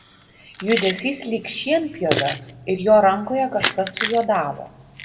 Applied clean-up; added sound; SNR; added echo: none; Keys jangling; 9 dB; reverberation time 0.7 s.